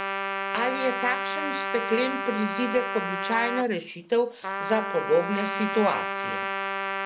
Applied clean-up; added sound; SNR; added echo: none; Trumpet; 2 dB; none.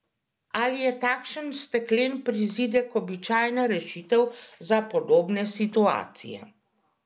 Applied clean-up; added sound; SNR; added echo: none; none; none; none.